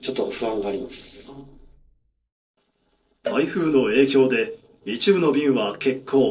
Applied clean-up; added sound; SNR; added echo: neural separator model SepFormer DNS4.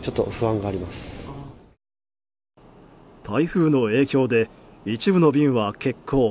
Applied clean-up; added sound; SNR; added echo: none; none; none; none.